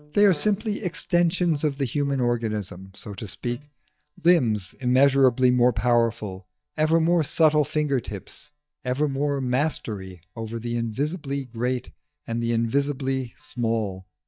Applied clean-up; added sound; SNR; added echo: neural mask model DeepFilterNet 3.